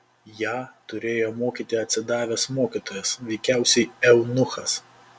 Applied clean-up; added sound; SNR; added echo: none; none; none; none.